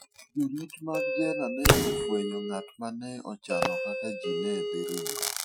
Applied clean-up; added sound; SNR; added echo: classical method Wiener filter.